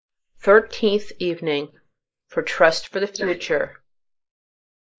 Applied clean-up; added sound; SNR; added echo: neural mask model Resemble Enhance denoiser.